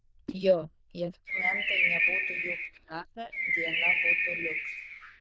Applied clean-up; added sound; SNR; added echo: neural diffusion model UNIVERSE++.